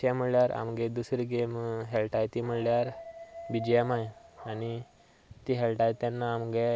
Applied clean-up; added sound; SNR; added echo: none; Dog; 15 dB; none.